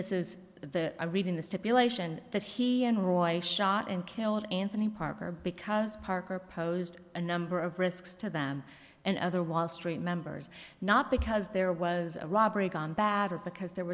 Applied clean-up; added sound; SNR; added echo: none; none; none; none.